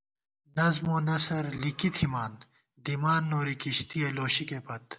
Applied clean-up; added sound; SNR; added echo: none; none; none; none.